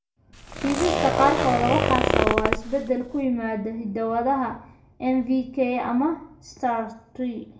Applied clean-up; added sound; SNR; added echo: none; Zipper (clothing); -1 dB; reverberation time 0.4 s.